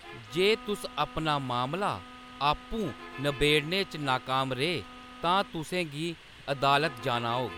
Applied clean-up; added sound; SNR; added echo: none; Bus + Bowed string instrument; 15 dB; none.